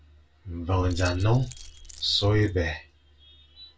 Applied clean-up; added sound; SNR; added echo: none; Keys jangling; 14 dB; reverberation time 0.2 s.